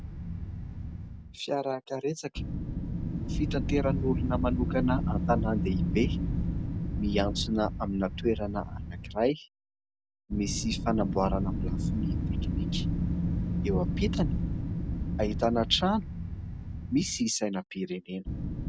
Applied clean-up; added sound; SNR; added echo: none; Wind; 0 dB; none.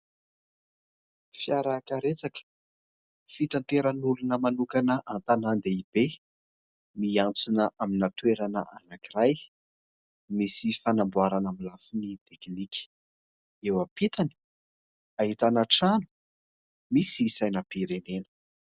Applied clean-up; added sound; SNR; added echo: none; none; none; none.